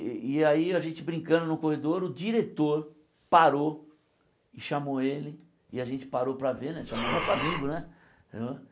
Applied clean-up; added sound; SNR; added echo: none; Breathing; 4 dB; none.